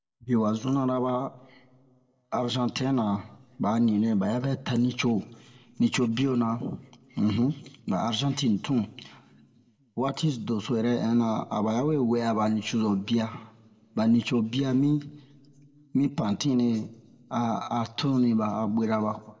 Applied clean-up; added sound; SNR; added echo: none; none; none; reverberation time 0.9 s.